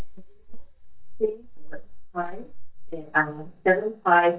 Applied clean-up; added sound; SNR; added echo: neural mask model DeepFilterNet 3.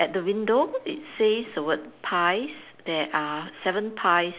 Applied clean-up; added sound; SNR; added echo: none; none; none; none.